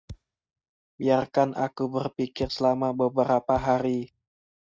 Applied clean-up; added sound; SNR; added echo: neural mask model RNNoise.